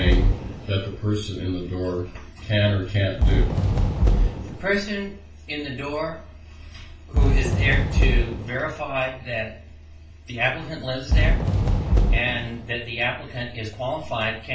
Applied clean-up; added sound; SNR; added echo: none; Fireworks; -4 dB; reverberation time 0.3 s.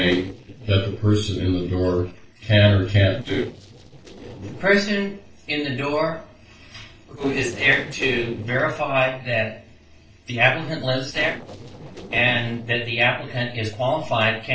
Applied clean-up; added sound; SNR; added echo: neural separator model SepFormer DNS4.